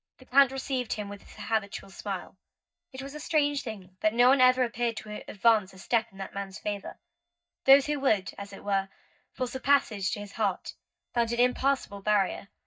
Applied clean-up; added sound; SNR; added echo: neural mask model DeepFilterNet 3.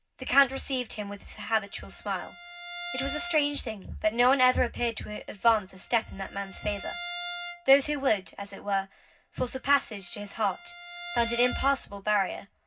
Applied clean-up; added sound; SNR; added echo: none; Bowed string instrument; 14 dB; reverberation time 0.4 s.